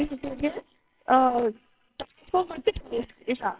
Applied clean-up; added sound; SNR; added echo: neural separator model SepFormer WHAMR!.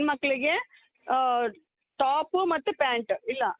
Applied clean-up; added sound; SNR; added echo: none; none; none; none.